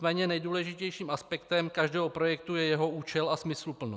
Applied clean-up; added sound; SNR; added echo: none; none; none; none.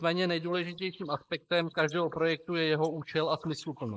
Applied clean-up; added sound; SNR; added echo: neural mask model Resemble Enhance denoiser.